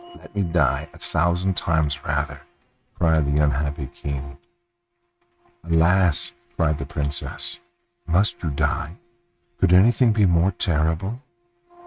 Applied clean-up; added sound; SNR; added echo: neural mask model RNNoise.